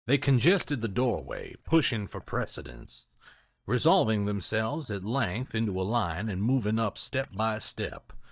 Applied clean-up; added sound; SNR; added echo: neural mask model DeepFilterNet 3.